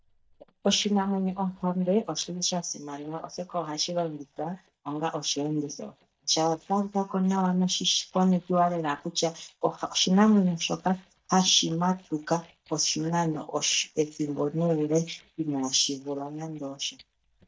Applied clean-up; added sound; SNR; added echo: neural mask model DeepFilterNet 3.